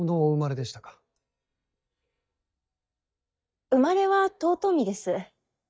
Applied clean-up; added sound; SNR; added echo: neural mask model DeepFilterNet 3.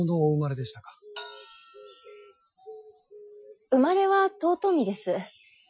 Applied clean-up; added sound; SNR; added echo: classical method Wiener filter.